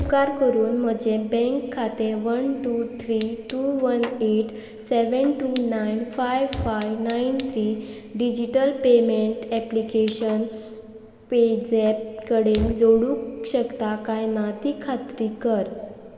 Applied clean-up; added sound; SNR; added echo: none; Fire; 15 dB; reverberation time 2.1 s.